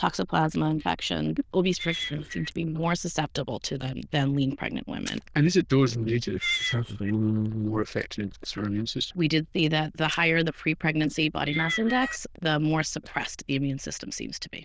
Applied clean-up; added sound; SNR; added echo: neural diffusion model UNIVERSE++.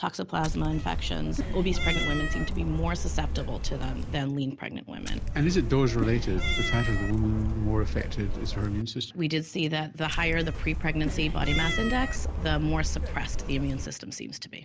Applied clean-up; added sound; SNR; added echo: none; Cat; -1 dB; none.